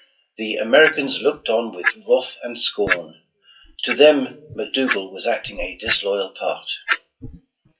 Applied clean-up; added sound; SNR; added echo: classical method WPE with log-MMSE.